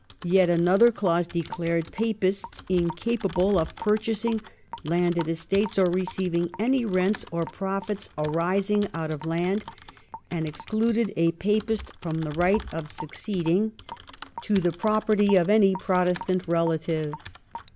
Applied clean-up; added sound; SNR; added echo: none; Typing + Raindrop / Drip; 17 dB; none.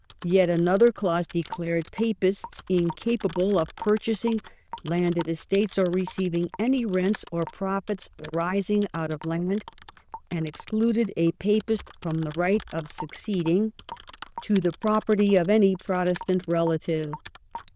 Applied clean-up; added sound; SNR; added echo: neural diffusion model UNIVERSE++.